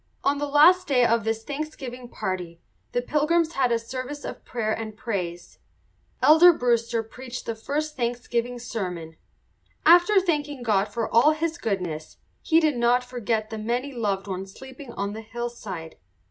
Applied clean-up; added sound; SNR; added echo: none; none; none; none.